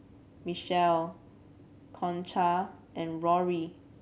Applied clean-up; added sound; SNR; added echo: none; none; none; none.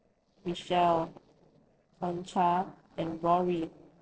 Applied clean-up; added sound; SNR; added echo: neural separator model SepFormer DNS4.